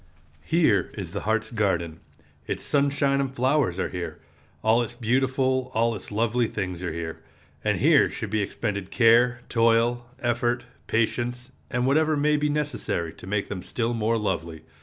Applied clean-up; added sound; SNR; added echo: none; none; none; none.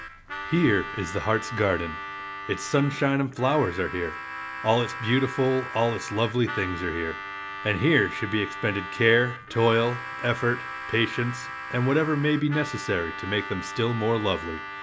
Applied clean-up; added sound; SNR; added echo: none; Harmonica; 10 dB; none.